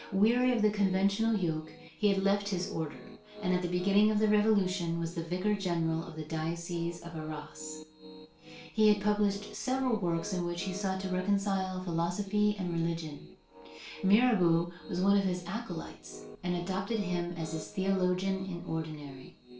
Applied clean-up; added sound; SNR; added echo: none; Piano; 17 dB; reverberation time 0.3 s.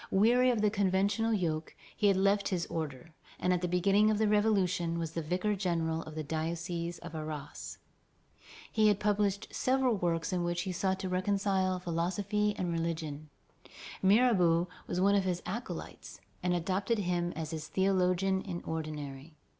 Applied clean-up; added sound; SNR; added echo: none; none; none; none.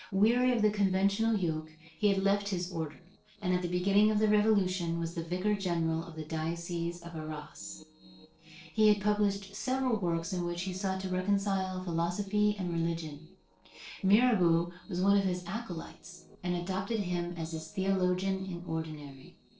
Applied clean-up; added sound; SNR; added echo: neural separator model SepFormer DNS4.